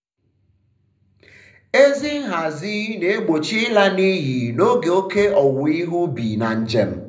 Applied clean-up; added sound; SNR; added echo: none; none; none; reverberation time 0.5 s.